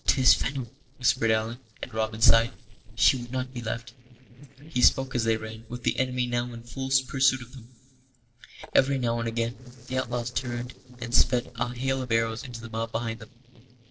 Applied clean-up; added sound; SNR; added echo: neural separator model SepFormer DNS4.